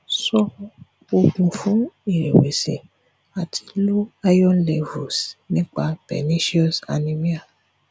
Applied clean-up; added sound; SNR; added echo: none; none; none; none.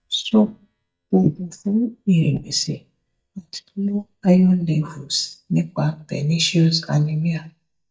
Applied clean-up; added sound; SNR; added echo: neural mask model DeepFilterNet 3.